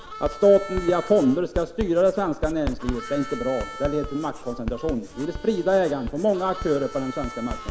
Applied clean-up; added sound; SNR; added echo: none; Harmonica + Writing; 11 dB; none.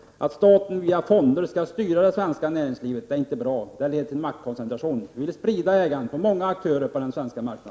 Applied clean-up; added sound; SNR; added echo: none; none; none; none.